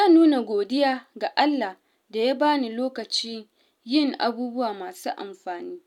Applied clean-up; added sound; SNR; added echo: none; none; none; none.